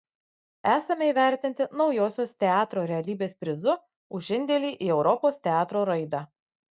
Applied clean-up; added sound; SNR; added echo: none; none; none; none.